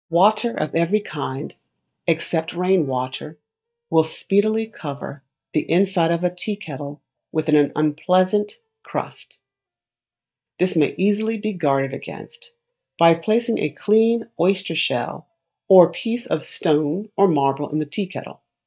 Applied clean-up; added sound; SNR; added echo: neural mask model DeepFilterNet 3.